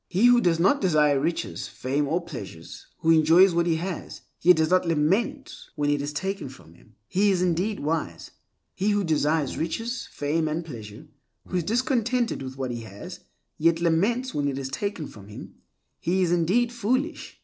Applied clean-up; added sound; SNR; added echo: neural separator model SepFormer DNS4.